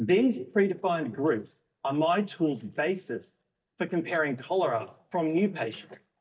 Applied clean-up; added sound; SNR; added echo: neural mask model DeepFilterNet 3.